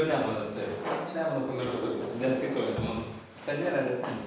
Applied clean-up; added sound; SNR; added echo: none; none; none; none.